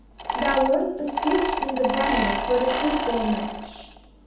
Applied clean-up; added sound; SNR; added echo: none; Mechanisms; 2 dB; reverberation time 0.8 s.